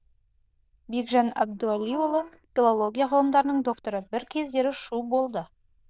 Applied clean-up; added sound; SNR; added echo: neural diffusion model UNIVERSE++.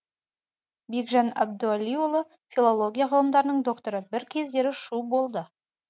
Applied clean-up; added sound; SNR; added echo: none; none; none; none.